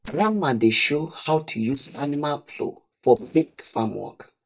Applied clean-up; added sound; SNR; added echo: neural mask model DeepFilterNet 3.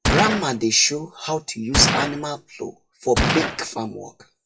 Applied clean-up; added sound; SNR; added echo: classical method WPE with log-MMSE.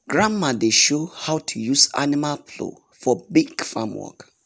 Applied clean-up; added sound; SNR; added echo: none; none; none; none.